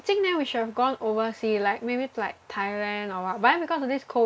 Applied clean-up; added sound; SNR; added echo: none; none; none; none.